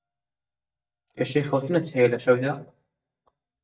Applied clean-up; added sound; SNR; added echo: neural mask model DeepFilterNet 3.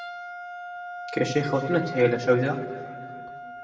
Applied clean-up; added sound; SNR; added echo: none; Wind instrument, woodwind instrument; 10 dB; reverberation time 2.0 s.